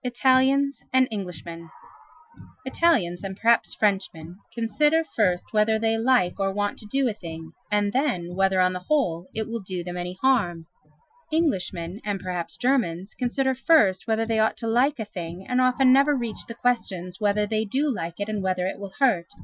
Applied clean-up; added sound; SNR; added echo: classical method Wiener filter.